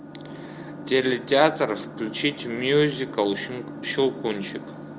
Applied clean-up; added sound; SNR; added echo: none; none; none; none.